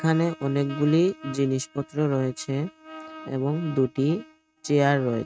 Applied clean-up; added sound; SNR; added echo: neural mask model RNNoise.